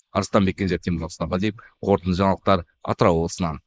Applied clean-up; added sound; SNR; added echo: neural mask model Resemble Enhance denoiser.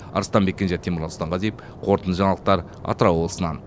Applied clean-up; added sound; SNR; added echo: none; none; none; none.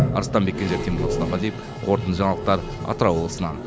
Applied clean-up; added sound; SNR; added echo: none; Toilet flush; 3 dB; none.